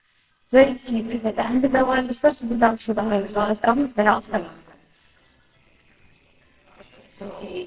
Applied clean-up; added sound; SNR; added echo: neural separator model SepFormer WHAMR!.